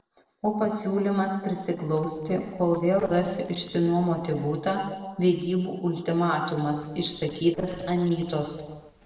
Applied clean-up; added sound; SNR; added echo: neural separator model SepFormer DNS4.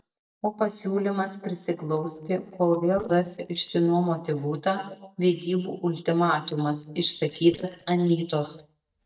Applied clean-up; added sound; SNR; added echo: neural mask model DeepFilterNet 3.